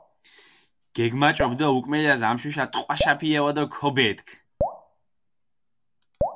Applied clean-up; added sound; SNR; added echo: none; Drip; 8 dB; none.